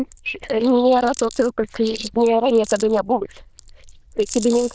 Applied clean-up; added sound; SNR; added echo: neural diffusion model UNIVERSE++.